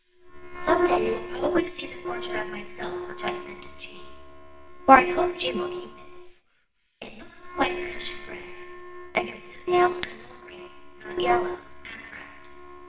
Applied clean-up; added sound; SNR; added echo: neural separator model SepFormer WHAMR!.